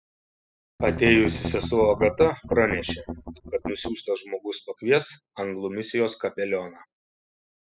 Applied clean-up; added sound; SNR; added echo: classical method spectral subtraction.